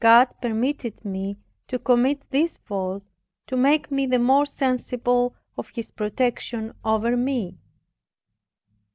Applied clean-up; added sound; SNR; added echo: none; none; none; none.